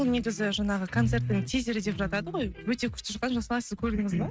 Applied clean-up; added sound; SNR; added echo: neural mask model RNNoise.